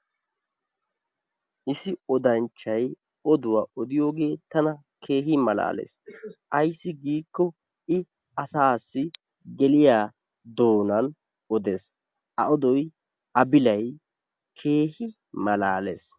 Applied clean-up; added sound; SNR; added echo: none; none; none; none.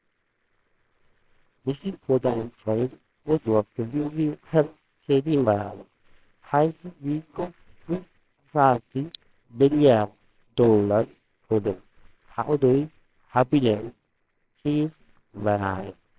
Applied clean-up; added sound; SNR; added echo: neural separator model SepFormer WHAMR!.